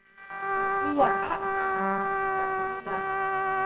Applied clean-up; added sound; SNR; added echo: neural separator model SepFormer WHAMR!.